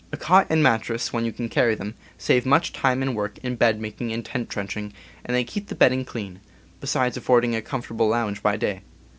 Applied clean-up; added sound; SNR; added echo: none; none; none; none.